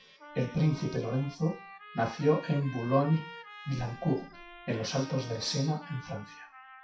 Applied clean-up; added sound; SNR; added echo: classical method WPE with log-MMSE.